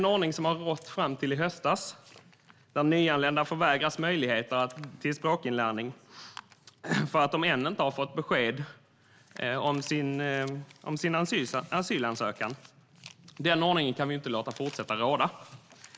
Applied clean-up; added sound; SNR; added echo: none; none; none; none.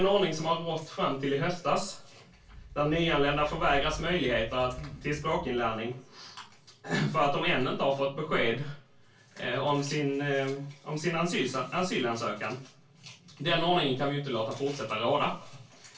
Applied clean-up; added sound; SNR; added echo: none; Thunder / Wind; 14 dB; reverberation time 0.2 s.